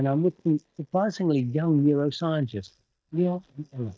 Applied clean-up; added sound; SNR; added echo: neural mask model DeepFilterNet 3.